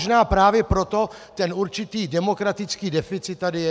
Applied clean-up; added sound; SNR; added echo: none; none; none; none.